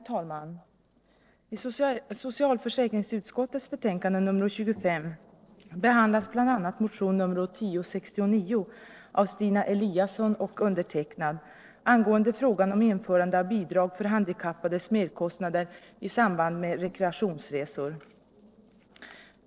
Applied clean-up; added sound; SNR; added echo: neural separator model SepFormer DNS4.